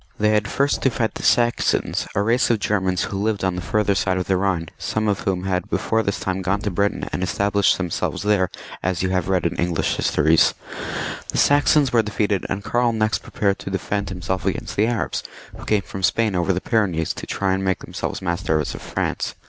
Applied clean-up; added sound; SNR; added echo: none; Thump, thud; 18 dB; none.